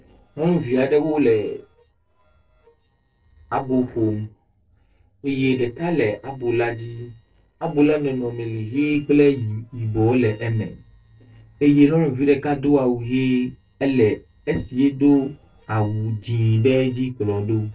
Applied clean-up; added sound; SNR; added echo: neural separator model SepFormer DNS4.